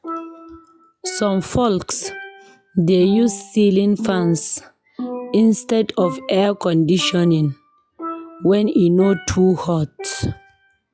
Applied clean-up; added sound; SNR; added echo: classical method log-MMSE.